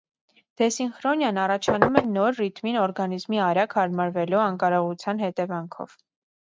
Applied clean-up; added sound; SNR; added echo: neural mask model RNNoise.